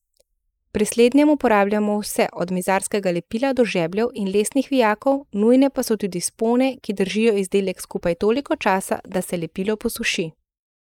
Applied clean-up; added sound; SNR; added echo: neural mask model Resemble Enhance denoiser.